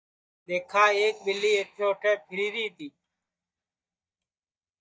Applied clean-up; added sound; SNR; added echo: neural mask model DeepFilterNet 3.